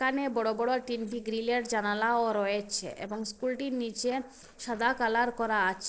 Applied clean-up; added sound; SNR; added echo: neural separator model SepFormer DNS4.